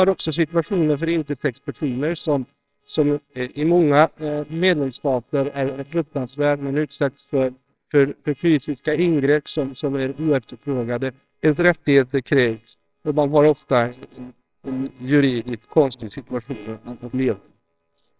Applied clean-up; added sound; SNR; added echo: neural separator model SepFormer WHAMR!.